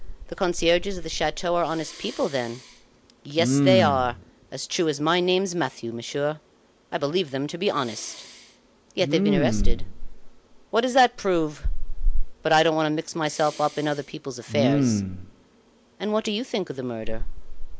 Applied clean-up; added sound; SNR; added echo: none; Respiratory sounds; 1 dB; none.